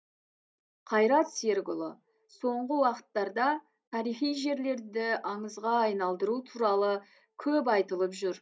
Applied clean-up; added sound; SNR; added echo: none; none; none; none.